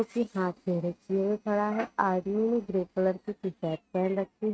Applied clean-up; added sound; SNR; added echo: neural mask model RNNoise.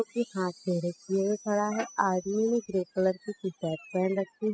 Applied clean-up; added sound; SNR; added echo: classical method spectral subtraction.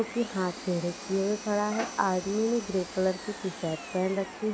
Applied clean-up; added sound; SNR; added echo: none; Power tool; 15 dB; none.